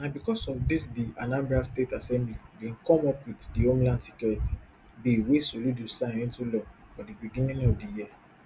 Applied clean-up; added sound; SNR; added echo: none; none; none; none.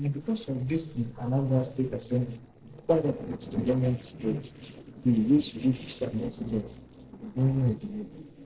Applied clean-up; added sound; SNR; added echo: neural separator model SepFormer DNS4.